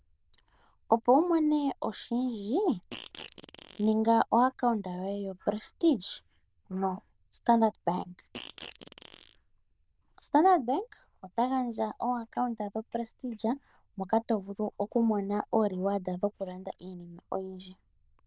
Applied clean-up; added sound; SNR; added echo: neural diffusion model UNIVERSE++.